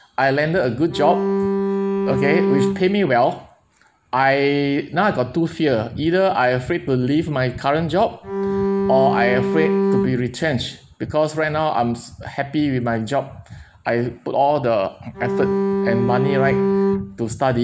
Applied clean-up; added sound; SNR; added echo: none; Bowed string instrument; 0 dB; none.